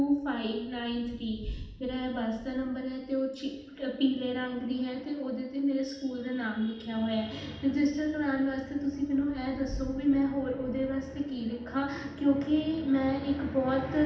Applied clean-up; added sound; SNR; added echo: none; Thunder / Rain; 18 dB; reverberation time 0.8 s.